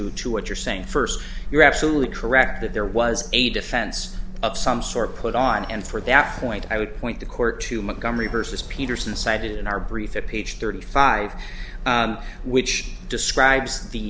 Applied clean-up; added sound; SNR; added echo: none; Zipper (clothing) / Telephone; 18 dB; none.